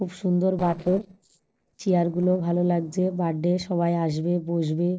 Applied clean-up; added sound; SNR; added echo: neural separator model SepFormer DNS4.